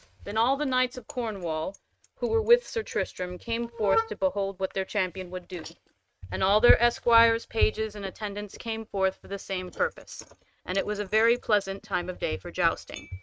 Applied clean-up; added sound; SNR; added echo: neural mask model RNNoise.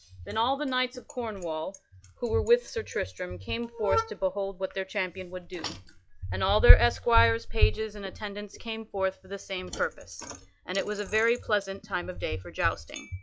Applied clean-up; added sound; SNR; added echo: classical method log-MMSE.